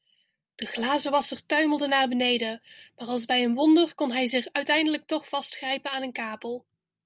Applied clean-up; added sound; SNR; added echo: none; none; none; none.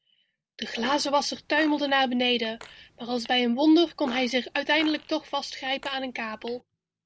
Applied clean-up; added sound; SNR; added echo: none; Fart; 20 dB; none.